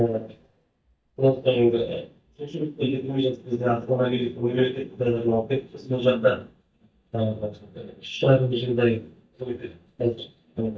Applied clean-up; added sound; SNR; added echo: neural mask model DeepFilterNet 3.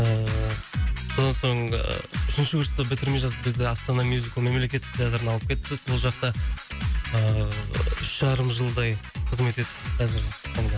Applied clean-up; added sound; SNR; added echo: none; none; none; none.